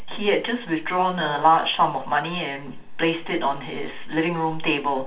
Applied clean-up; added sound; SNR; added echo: none; Brass instrument; 15 dB; reverberation time 0.3 s.